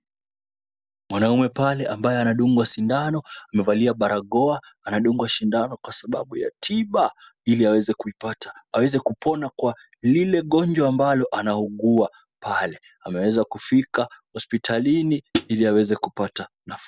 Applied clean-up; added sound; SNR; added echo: none; Hi-hat; 2 dB; none.